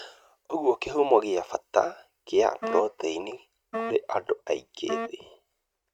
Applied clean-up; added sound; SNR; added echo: neural mask model RNNoise.